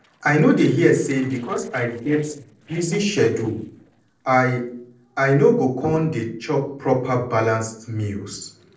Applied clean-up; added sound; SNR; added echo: neural separator model SepFormer DNS4.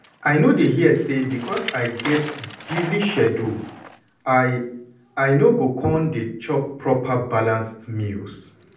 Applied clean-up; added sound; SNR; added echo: none; Bicycle; 16 dB; reverberation time 0.6 s.